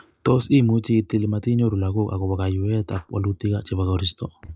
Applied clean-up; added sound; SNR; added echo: neural separator model SepFormer DNS4.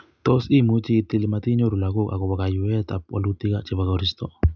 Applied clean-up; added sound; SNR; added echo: none; none; none; none.